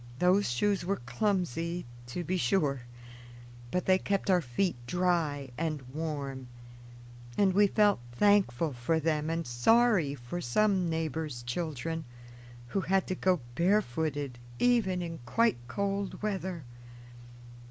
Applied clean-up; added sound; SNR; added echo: none; none; none; none.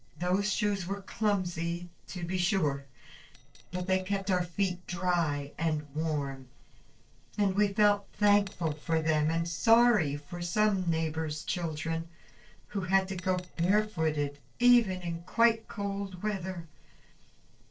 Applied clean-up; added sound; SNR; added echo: neural separator model SepFormer DNS4.